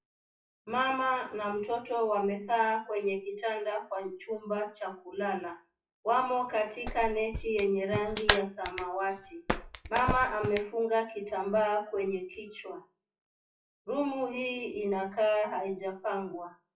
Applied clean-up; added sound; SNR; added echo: classical method WPE with log-MMSE.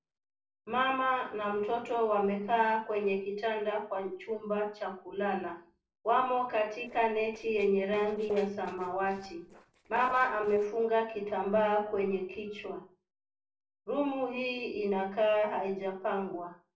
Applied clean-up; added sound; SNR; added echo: neural separator model SepFormer DNS4.